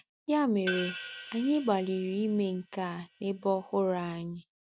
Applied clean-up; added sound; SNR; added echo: none; Hi-hat; 13 dB; none.